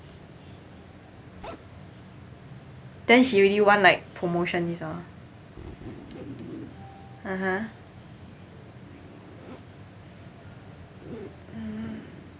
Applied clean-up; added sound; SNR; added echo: none; Zipper (clothing); 19 dB; none.